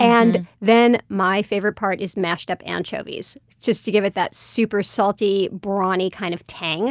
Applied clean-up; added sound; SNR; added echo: none; none; none; none.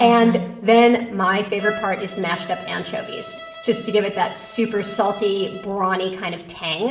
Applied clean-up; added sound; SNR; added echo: none; Bowed string instrument; 16 dB; reverberation time 0.9 s.